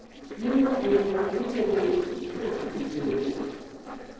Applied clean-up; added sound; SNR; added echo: neural separator model SepFormer DNS4.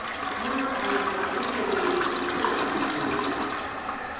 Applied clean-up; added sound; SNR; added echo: none; Toilet flush; -3 dB; reverberation time 2.1 s.